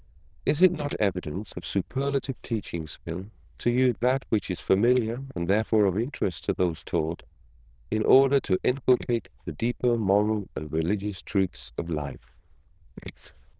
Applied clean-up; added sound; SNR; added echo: neural diffusion model UNIVERSE++.